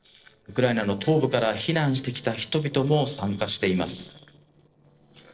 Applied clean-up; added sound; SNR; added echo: neural separator model SepFormer DNS4.